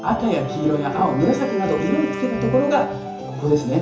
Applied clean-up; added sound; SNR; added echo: none; Wind instrument, woodwind instrument; 9 dB; reverberation time 0.7 s.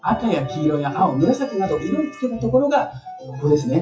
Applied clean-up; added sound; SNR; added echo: classical method WPE with log-MMSE.